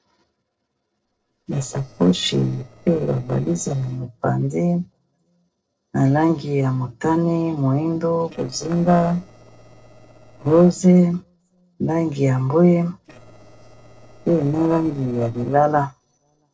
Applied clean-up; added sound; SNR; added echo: neural separator model SepFormer DNS4.